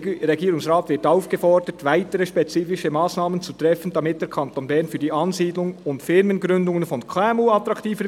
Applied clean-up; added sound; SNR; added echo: none; none; none; none.